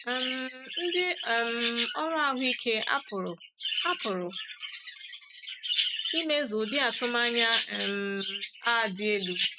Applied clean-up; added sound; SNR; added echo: none; Chirp, tweet; 1 dB; none.